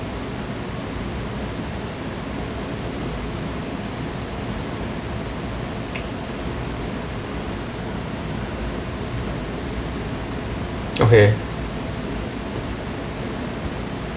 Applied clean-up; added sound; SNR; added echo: none; none; none; none.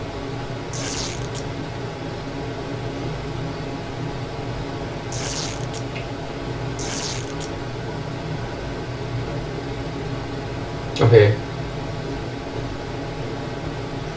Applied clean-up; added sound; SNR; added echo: none; Tearing; 8 dB; reverberation time 0.2 s.